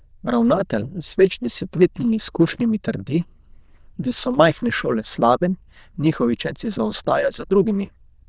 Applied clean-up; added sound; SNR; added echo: neural diffusion model UNIVERSE++.